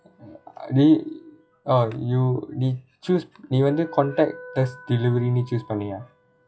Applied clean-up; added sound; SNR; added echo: classical method log-MMSE.